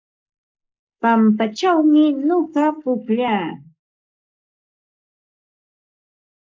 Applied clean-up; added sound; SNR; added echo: neural mask model Resemble Enhance denoiser.